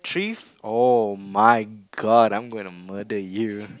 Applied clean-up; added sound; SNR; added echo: none; none; none; none.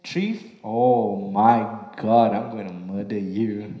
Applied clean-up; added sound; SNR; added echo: none; none; none; reverberation time 0.9 s.